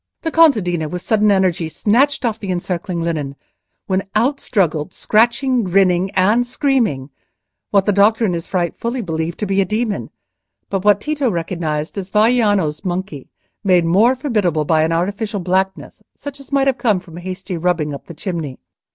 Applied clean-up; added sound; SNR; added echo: none; none; none; none.